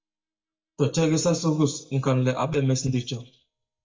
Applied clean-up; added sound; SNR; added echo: neural mask model DeepFilterNet 3.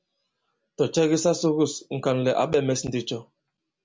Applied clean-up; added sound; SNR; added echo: none; none; none; none.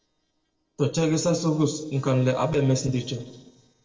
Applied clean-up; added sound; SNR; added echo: neural separator model SepFormer DNS4.